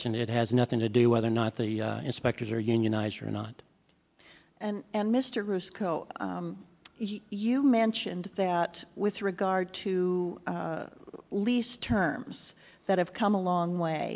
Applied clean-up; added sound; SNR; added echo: none; none; none; none.